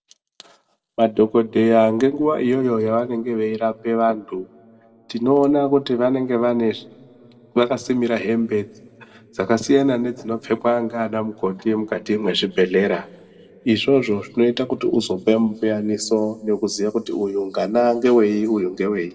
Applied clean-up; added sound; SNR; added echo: none; none; none; reverberation time 1.6 s.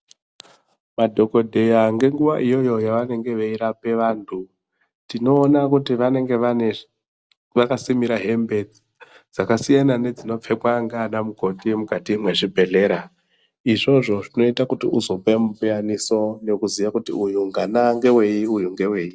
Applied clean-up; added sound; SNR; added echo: none; none; none; none.